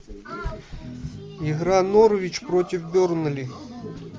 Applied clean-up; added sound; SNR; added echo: none; none; none; none.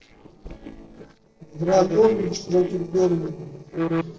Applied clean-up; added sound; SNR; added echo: neural separator model SepFormer DNS4.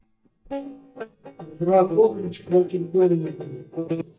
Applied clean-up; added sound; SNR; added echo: neural mask model DeepFilterNet 3.